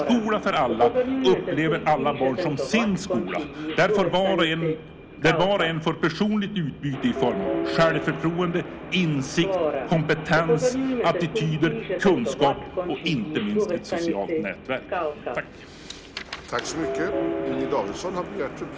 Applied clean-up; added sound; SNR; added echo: none; Subway, metro, underground; 3 dB; none.